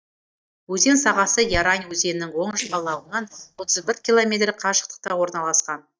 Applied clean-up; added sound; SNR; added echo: neural mask model DeepFilterNet 3.